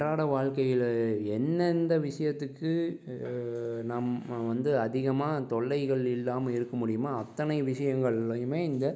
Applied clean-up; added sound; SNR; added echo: none; none; none; none.